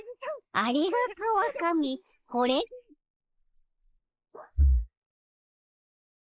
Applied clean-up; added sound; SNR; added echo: neural mask model Resemble Enhance denoiser.